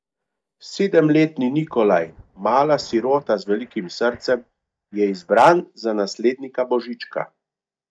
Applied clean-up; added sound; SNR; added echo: neural mask model DeepFilterNet 3.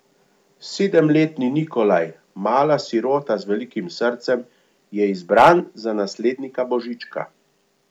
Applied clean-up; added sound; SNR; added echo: none; none; none; none.